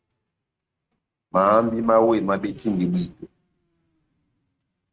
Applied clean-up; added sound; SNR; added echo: neural mask model RNNoise.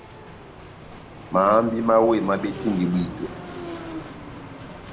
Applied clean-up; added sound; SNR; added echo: none; Motorcycle / Engine + Bicycle; 12 dB; none.